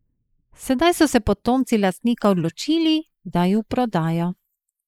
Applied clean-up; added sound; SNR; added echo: neural mask model Resemble Enhance denoiser.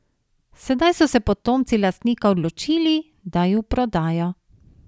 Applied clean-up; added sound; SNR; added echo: none; none; none; none.